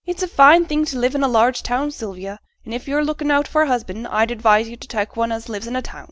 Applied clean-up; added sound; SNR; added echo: none; none; none; none.